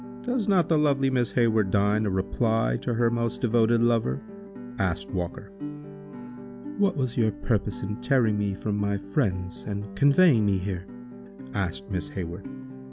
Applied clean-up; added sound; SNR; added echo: none; Guitar; 13 dB; none.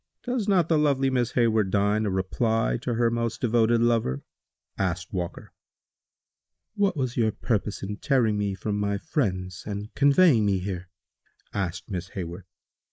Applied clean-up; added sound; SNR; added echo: neural mask model Resemble Enhance denoiser.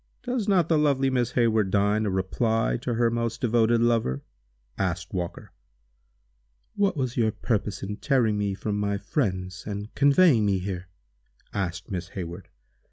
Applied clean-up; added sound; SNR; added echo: none; none; none; none.